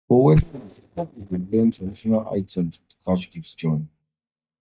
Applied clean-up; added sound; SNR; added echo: neural mask model DeepFilterNet 3.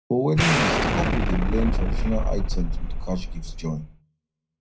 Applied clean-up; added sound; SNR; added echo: none; Explosion; -4 dB; reverberation time 0.3 s.